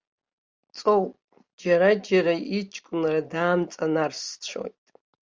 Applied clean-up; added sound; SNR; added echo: none; none; none; none.